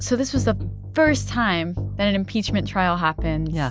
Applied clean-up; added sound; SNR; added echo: none; none; none; none.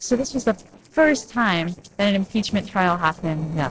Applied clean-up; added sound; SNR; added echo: neural separator model SepFormer DNS4.